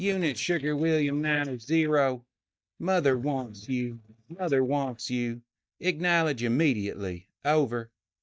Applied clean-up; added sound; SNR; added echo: neural mask model DeepFilterNet 3.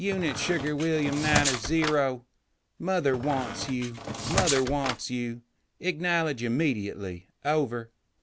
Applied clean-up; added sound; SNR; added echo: none; Squeak; 4 dB; none.